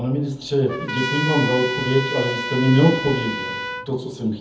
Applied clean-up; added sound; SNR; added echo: none; Trumpet; 6 dB; reverberation time 0.7 s.